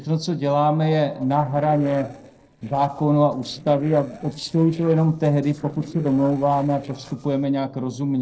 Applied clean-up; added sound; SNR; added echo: neural separator model SepFormer DNS4.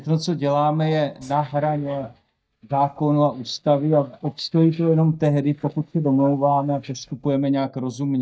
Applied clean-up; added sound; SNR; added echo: neural mask model DeepFilterNet 3.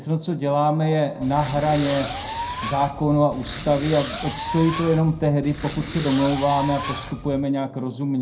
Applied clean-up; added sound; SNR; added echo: none; Fireworks; 5 dB; reverberation time 0.2 s.